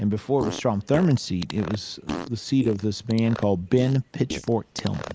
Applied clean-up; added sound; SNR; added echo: neural mask model Resemble Enhance denoiser.